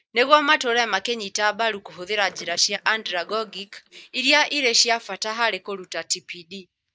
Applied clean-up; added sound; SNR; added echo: neural mask model DeepFilterNet 3.